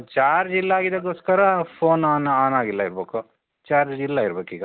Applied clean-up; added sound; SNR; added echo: none; none; none; none.